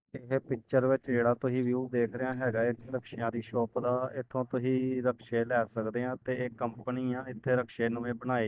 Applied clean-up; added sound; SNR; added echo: neural mask model DeepFilterNet 3.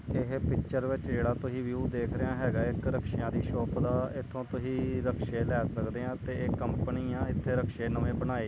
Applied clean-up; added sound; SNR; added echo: none; none; none; none.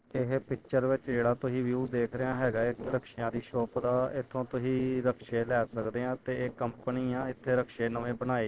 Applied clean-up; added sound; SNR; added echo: neural separator model SepFormer DNS4.